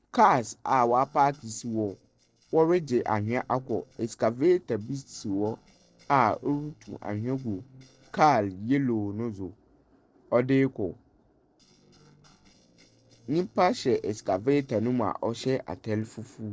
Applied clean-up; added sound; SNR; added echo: neural separator model SepFormer DNS4.